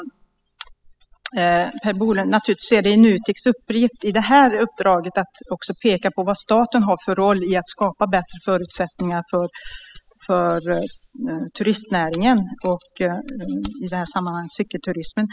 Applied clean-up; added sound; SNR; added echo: classical method spectral subtraction.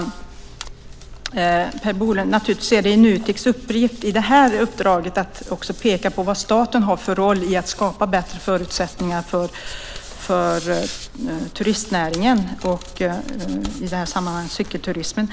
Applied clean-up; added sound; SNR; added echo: none; Hands; 15 dB; none.